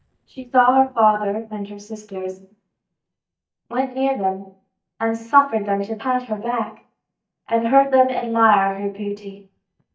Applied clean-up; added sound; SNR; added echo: neural mask model DeepFilterNet 3.